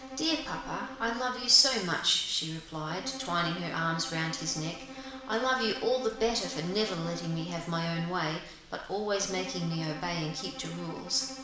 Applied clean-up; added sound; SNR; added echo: none; Bowed string instrument; 14 dB; reverberation time 0.8 s.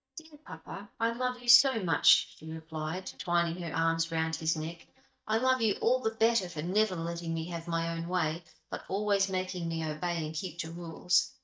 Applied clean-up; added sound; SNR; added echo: neural mask model DeepFilterNet 3.